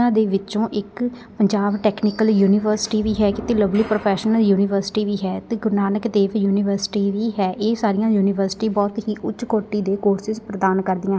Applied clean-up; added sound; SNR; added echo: none; none; none; none.